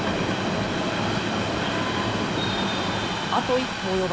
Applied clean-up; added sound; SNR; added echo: none; Train; 3 dB; none.